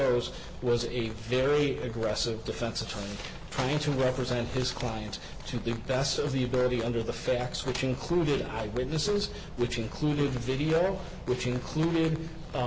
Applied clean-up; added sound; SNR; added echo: none; none; none; none.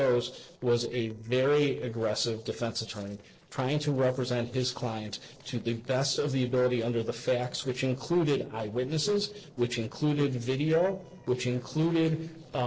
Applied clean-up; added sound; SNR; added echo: neural separator model SepFormer DNS4.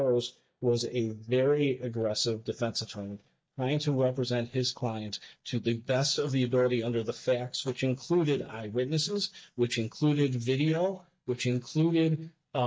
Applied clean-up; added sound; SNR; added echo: neural mask model DeepFilterNet 3.